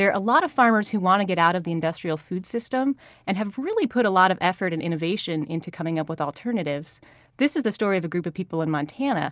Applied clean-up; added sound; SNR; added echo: none; none; none; none.